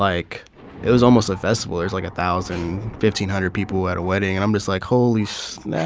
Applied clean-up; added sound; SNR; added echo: none; Thunder; 18 dB; none.